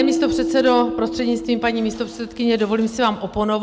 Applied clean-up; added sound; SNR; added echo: none; Keyboard (musical); 6 dB; none.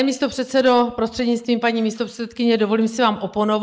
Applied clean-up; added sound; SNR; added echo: neural mask model Resemble Enhance denoiser.